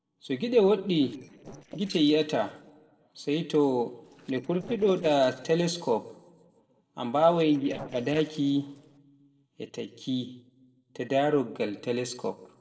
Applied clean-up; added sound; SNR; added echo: neural separator model SepFormer DNS4.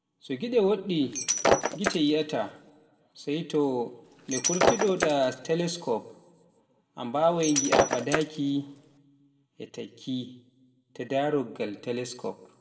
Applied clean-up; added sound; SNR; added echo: none; Shatter; -1 dB; reverberation time 0.7 s.